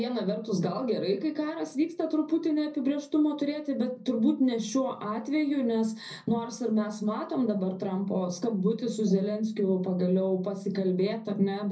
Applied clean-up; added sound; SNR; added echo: none; none; none; reverberation time 0.4 s.